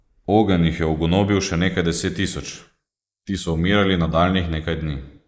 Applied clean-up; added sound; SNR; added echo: neural mask model Resemble Enhance denoiser.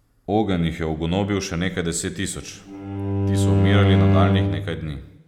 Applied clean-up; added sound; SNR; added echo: none; Bowed string instrument; -5 dB; none.